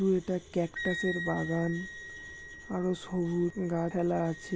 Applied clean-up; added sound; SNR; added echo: none; Wind instrument, woodwind instrument; 11 dB; none.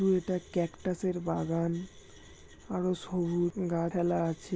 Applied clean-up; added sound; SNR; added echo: none; none; none; none.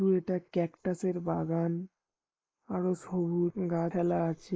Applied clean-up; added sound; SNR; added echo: neural mask model Resemble Enhance denoiser.